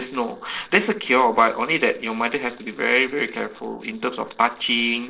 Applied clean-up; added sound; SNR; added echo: neural separator model SepFormer DNS4.